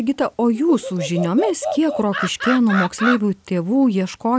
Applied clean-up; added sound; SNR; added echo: none; Animal; 9 dB; none.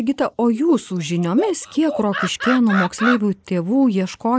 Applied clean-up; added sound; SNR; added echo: neural mask model Resemble Enhance denoiser.